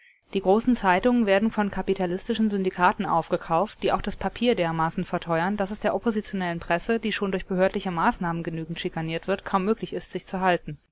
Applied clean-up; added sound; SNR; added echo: none; none; none; none.